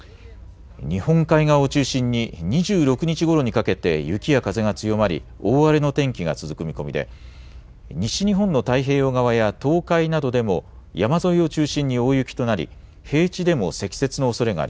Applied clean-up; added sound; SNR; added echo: none; none; none; none.